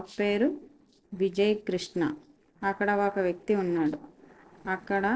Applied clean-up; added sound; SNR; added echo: neural separator model SepFormer DNS4.